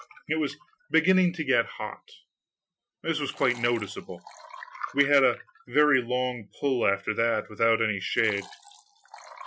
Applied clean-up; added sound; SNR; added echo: classical method Wiener filter.